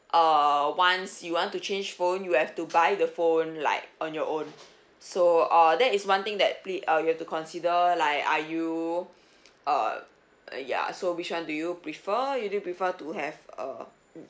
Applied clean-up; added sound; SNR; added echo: none; none; none; none.